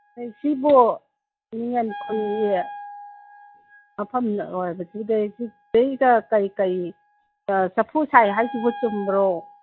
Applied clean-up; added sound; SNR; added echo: classical method log-MMSE.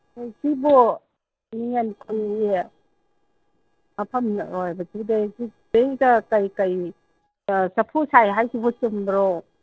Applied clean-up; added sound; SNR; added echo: neural separator model SepFormer DNS4.